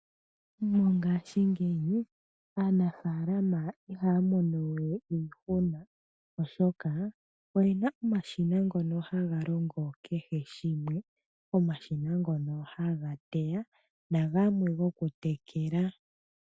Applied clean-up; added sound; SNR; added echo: none; none; none; none.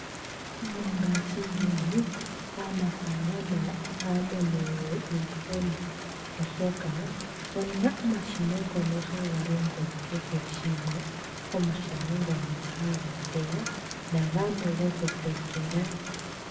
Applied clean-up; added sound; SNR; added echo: none; Rain; 8 dB; reverberation time 1.4 s.